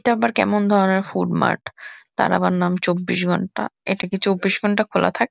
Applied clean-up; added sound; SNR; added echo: none; none; none; none.